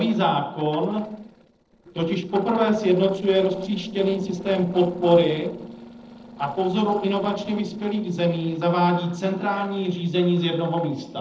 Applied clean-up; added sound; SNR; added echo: neural separator model SepFormer DNS4.